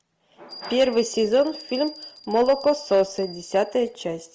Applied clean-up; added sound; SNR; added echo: none; Bell; 18 dB; none.